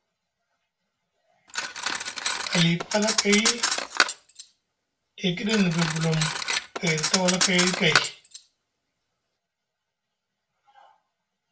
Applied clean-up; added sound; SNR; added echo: none; Cutlery, silverware; 0 dB; reverberation time 0.2 s.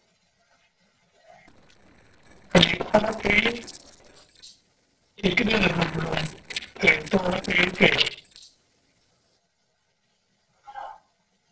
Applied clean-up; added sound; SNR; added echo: neural separator model SepFormer DNS4.